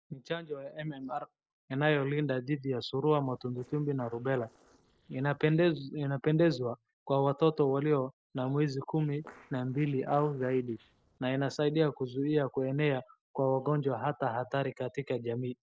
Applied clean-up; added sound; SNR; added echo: neural separator model SepFormer DNS4.